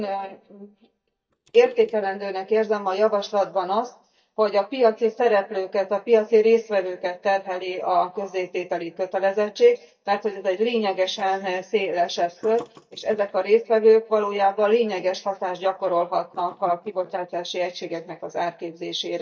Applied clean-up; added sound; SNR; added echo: neural mask model DeepFilterNet 3.